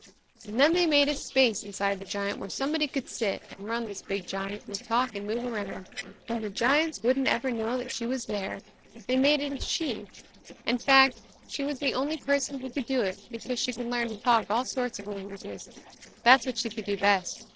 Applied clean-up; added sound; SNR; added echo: neural separator model SepFormer DNS4.